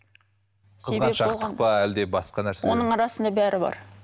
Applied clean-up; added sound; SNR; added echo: none; none; none; none.